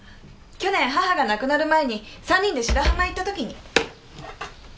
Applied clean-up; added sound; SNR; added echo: none; none; none; none.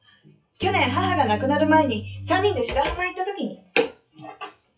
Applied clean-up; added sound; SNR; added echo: classical method WPE with log-MMSE.